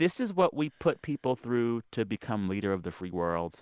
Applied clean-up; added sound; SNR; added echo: none; none; none; none.